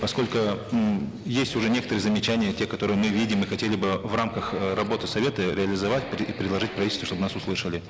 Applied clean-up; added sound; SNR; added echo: none; Accelerating, revving, vroom; 13 dB; none.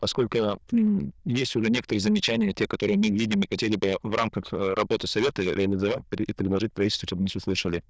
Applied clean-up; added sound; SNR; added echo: neural diffusion model UNIVERSE++.